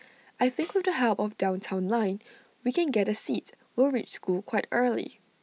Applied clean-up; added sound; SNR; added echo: none; Tambourine; 12 dB; none.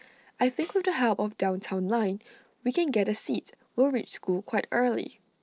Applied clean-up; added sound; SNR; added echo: neural separator model SepFormer DNS4.